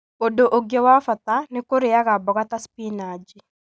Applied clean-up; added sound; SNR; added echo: none; none; none; none.